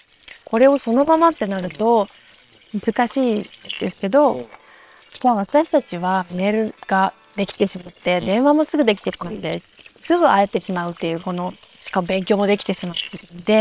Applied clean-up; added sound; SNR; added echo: neural separator model SepFormer WHAM!.